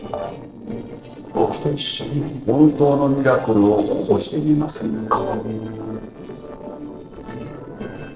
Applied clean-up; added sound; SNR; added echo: neural separator model SepFormer DNS4.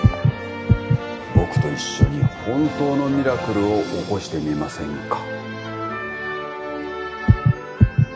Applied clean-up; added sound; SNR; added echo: none; none; none; none.